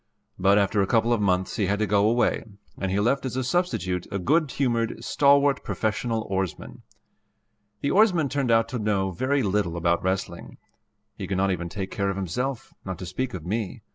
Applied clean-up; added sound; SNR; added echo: none; none; none; none.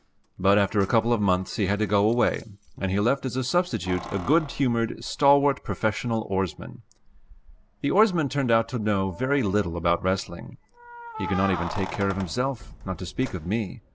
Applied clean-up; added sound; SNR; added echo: none; Keys jangling; 17 dB; none.